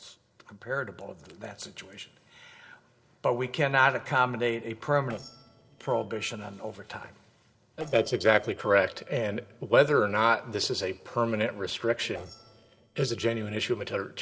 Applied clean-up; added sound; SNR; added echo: neural separator model SepFormer DNS4.